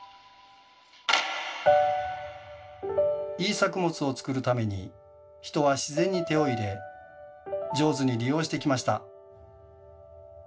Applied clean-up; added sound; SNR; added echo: none; none; none; reverberation time 0.2 s.